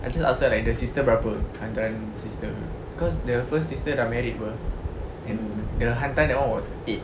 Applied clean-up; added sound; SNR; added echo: none; none; none; none.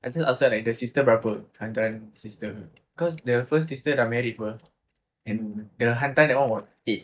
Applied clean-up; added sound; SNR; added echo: neural mask model DeepFilterNet 3.